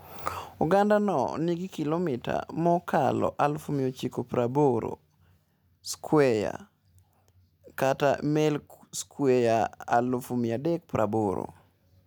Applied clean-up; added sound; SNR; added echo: none; none; none; none.